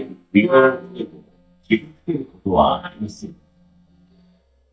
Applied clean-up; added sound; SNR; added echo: neural mask model DeepFilterNet 3.